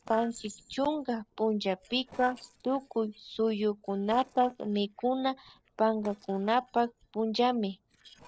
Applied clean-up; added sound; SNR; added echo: neural separator model SepFormer DNS4.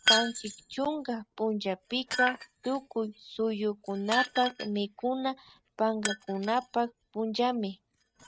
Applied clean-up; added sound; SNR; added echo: neural mask model RNNoise.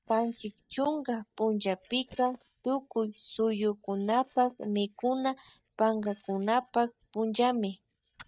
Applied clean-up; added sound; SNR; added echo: neural mask model DeepFilterNet 3.